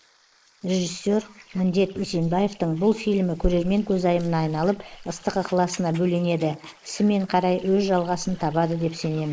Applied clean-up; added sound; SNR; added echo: neural mask model Resemble Enhance denoiser.